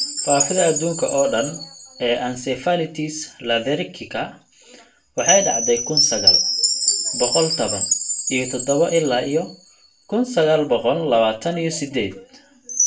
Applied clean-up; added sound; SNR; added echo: none; Chime; 3 dB; reverberation time 0.3 s.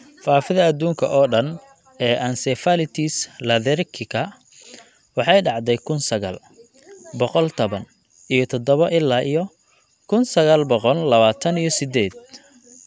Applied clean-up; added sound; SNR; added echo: none; none; none; none.